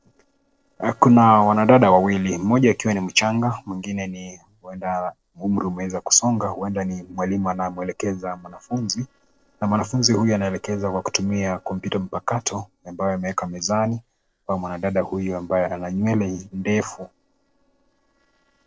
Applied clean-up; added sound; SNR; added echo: neural separator model SepFormer DNS4.